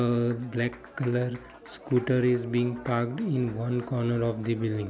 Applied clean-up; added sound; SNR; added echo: none; Applause; 20 dB; none.